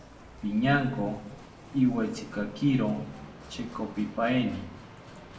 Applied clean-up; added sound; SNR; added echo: none; Bicycle; 17 dB; reverberation time 0.3 s.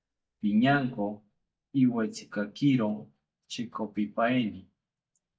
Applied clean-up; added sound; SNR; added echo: neural mask model DeepFilterNet 3.